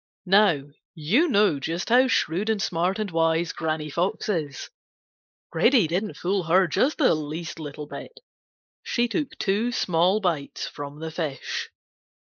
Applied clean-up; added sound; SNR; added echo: neural mask model Resemble Enhance denoiser.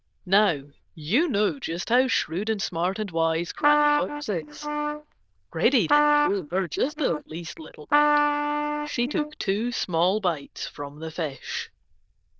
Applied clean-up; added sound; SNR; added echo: neural diffusion model UNIVERSE++.